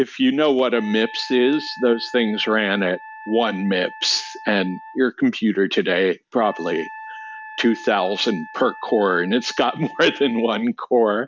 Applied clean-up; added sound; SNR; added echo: none; Wind instrument, woodwind instrument; 18 dB; none.